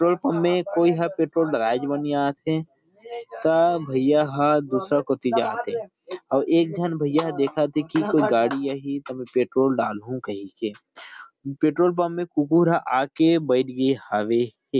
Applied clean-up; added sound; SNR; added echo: none; none; none; none.